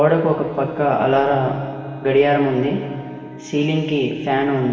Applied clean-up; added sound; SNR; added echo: none; Wind instrument, woodwind instrument; 20 dB; reverberation time 2.2 s.